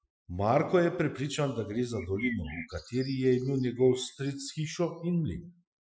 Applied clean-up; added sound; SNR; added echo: classical method Wiener filter.